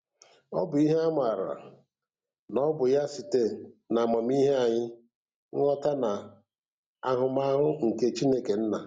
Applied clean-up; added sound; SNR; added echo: none; none; none; none.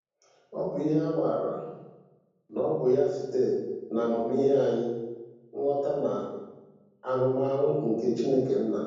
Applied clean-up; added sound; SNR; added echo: none; none; none; reverberation time 1.1 s.